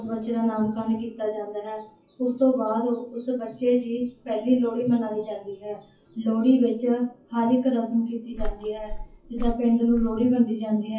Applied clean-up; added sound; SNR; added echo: classical method WPE with log-MMSE.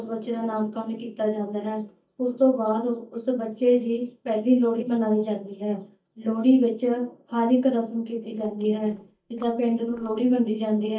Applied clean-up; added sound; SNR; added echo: neural mask model DeepFilterNet 3.